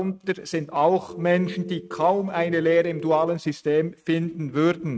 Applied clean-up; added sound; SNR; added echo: neural mask model RNNoise.